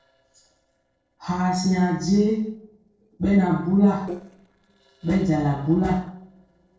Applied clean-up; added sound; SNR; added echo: neural separator model SepFormer DNS4.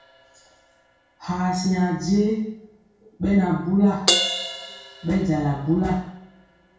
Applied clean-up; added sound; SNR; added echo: none; Crash cymbal; 8 dB; reverberation time 0.6 s.